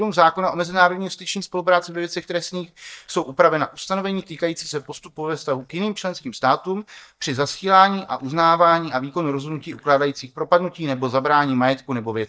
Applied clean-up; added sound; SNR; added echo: neural mask model DeepFilterNet 3.